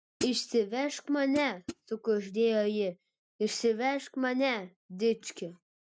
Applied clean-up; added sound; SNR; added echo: neural mask model RNNoise.